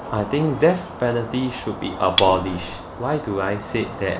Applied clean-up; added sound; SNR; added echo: none; Cutlery, silverware; 4 dB; none.